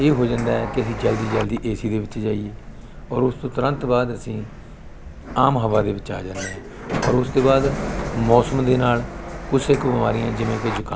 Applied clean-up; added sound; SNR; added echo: none; Sliding door; 9 dB; none.